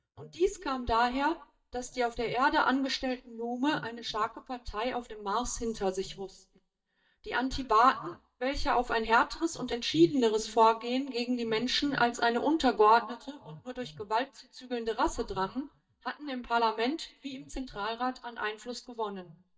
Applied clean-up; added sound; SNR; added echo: neural mask model DeepFilterNet 3.